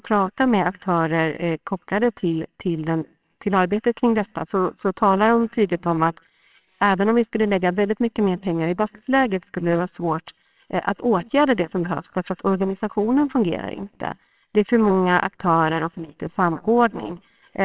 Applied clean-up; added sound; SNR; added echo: neural separator model SepFormer WHAMR!.